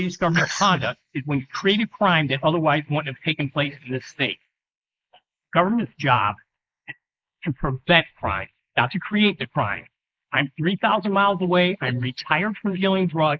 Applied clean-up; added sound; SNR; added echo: neural mask model Resemble Enhance denoiser.